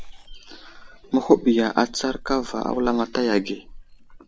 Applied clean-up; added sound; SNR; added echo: none; Meow / Purr; 16 dB; none.